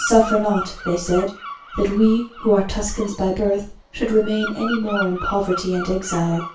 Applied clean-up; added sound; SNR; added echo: none; Bird vocalization, bird call, bird song; 12 dB; reverberation time 0.3 s.